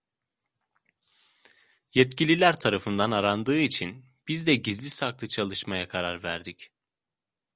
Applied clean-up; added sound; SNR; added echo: none; none; none; none.